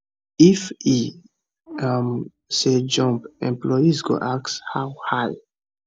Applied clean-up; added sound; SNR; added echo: none; Brass instrument; 18 dB; none.